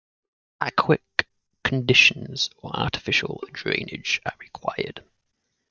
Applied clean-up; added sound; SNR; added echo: neural mask model DeepFilterNet 3.